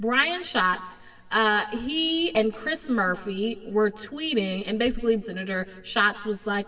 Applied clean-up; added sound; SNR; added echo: none; none; none; reverberation time 1.9 s.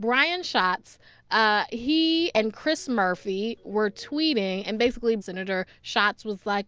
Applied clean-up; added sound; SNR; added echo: none; none; none; none.